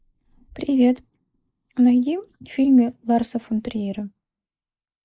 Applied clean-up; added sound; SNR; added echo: neural mask model Resemble Enhance denoiser.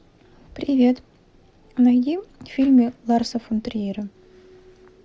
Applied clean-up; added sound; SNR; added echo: none; none; none; none.